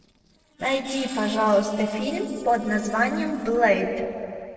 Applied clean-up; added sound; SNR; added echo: neural separator model SepFormer DNS4.